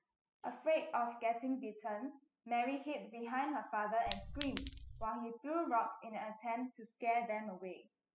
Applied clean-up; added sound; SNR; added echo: classical method spectral subtraction.